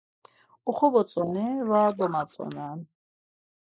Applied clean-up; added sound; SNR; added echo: neural mask model Resemble Enhance denoiser.